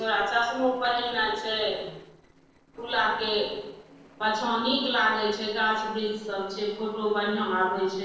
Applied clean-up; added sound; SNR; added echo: neural separator model SepFormer DNS4.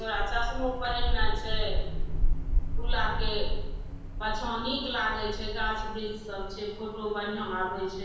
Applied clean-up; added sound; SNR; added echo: none; Wind; -5 dB; reverberation time 1.1 s.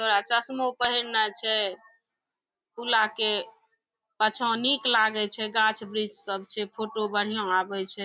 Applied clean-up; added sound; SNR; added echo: none; none; none; none.